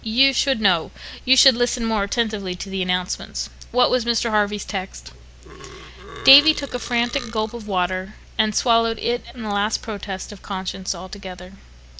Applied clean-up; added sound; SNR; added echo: none; Burping, eructation; 16 dB; none.